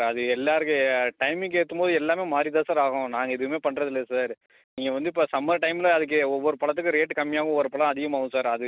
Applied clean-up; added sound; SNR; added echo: none; none; none; none.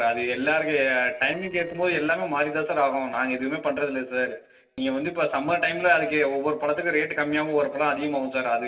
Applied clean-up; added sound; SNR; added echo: neural separator model SepFormer DNS4.